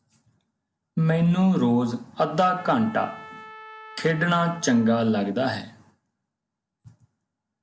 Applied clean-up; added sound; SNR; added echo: none; Trumpet; 19 dB; none.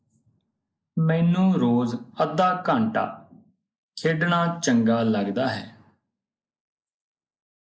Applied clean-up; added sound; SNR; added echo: neural mask model Resemble Enhance denoiser.